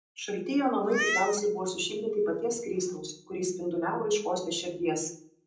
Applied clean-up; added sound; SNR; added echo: none; Meow; 6 dB; reverberation time 0.6 s.